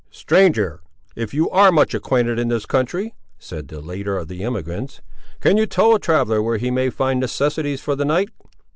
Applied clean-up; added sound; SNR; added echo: none; none; none; none.